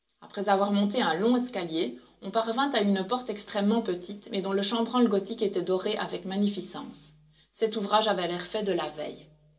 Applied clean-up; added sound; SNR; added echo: none; none; none; reverberation time 0.2 s.